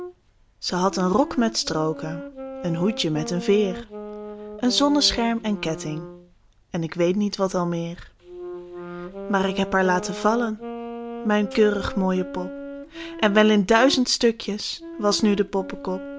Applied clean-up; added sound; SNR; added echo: none; Wind instrument, woodwind instrument; 12 dB; none.